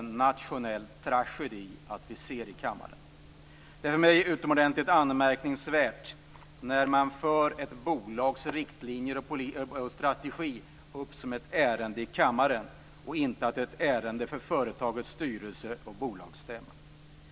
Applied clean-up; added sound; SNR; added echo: none; none; none; none.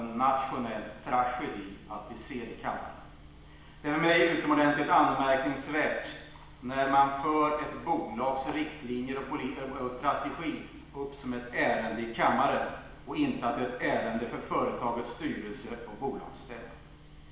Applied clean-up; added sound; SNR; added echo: none; none; none; reverberation time 1.0 s.